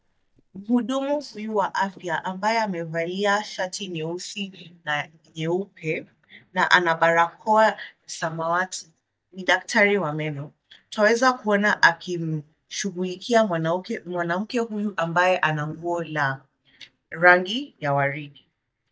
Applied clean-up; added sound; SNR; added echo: neural mask model DeepFilterNet 3.